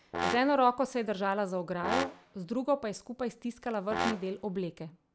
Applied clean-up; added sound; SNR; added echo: none; Brass instrument; 6 dB; none.